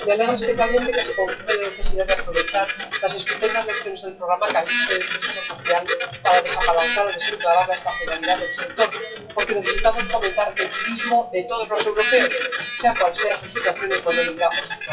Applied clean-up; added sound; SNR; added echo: classical method WPE with log-MMSE.